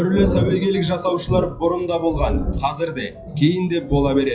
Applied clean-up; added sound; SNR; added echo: classical method WPE with log-MMSE.